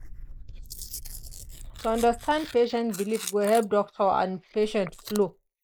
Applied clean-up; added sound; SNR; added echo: neural mask model Resemble Enhance denoiser.